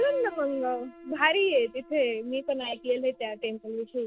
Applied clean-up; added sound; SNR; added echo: none; Piano; 18 dB; none.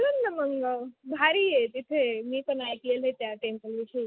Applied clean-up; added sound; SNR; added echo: none; none; none; none.